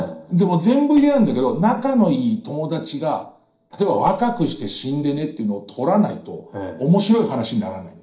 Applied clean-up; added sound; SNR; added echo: neural separator model SepFormer DNS4.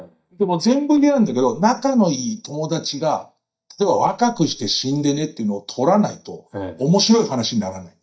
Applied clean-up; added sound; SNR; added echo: neural mask model DeepFilterNet 3.